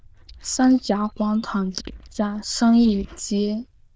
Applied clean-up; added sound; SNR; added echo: neural diffusion model UNIVERSE++.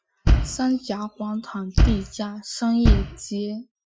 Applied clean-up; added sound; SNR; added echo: classical method Wiener filter.